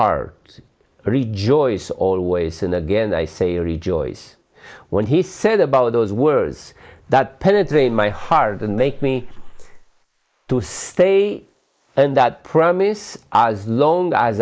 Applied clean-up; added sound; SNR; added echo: neural mask model Resemble Enhance denoiser.